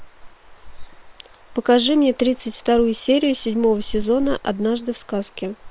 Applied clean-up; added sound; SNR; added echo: neural separator model SepFormer WHAM!.